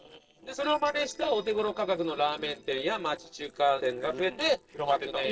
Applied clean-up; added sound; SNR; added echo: neural separator model SepFormer DNS4.